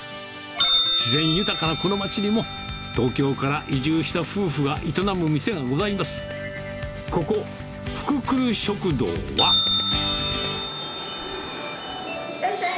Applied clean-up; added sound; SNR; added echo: none; Bell; 3 dB; none.